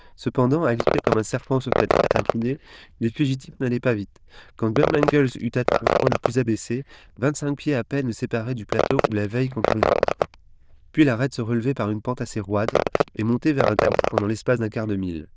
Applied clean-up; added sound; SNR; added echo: neural diffusion model UNIVERSE++.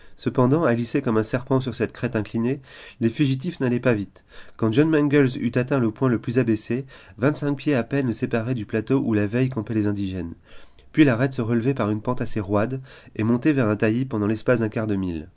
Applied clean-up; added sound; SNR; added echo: none; none; none; none.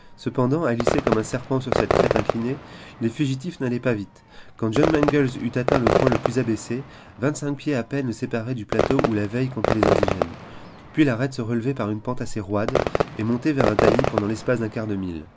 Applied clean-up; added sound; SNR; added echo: none; Fireworks; 2 dB; none.